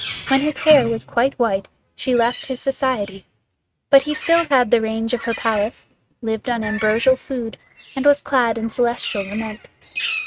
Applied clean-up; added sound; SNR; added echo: neural mask model RNNoise.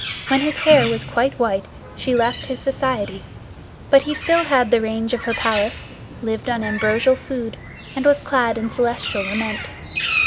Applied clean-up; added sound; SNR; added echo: none; Bird; 7 dB; none.